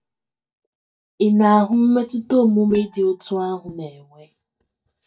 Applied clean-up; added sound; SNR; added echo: neural mask model DeepFilterNet 3.